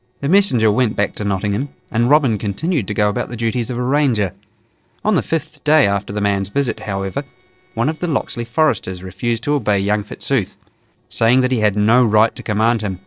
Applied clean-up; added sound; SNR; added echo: neural separator model SepFormer DNS4.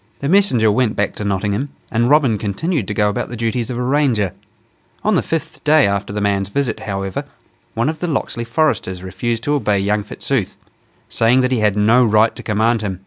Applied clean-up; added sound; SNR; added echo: none; none; none; none.